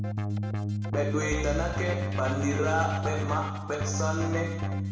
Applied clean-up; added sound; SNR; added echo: none; Keyboard (musical); -1 dB; reverberation time 1.2 s.